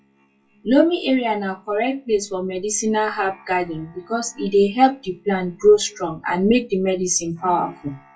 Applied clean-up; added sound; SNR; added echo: classical method WPE with log-MMSE.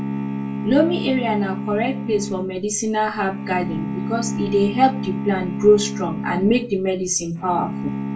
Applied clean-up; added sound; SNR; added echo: none; Bowed string instrument; 6 dB; reverberation time 0.2 s.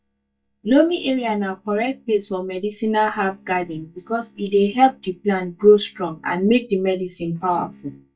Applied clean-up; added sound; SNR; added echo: neural mask model DeepFilterNet 3.